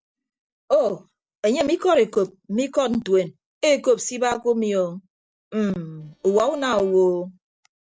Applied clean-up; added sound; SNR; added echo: neural separator model SepFormer DNS4.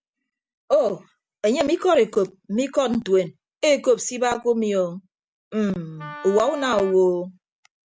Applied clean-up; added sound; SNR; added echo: none; Wind instrument, woodwind instrument; 16 dB; none.